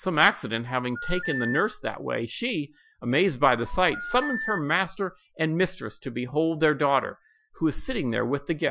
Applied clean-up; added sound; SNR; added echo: classical method Wiener filter.